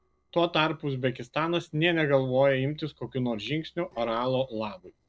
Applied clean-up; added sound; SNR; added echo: neural separator model SepFormer DNS4.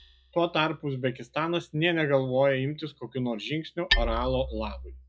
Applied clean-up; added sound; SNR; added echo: classical method log-MMSE.